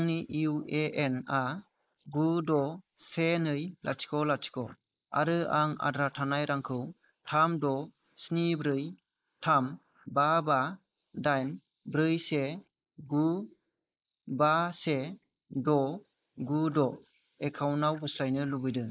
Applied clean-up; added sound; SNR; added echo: neural mask model Resemble Enhance denoiser.